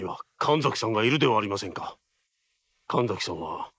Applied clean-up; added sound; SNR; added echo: neural mask model Resemble Enhance denoiser.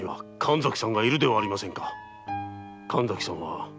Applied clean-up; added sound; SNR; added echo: none; none; none; none.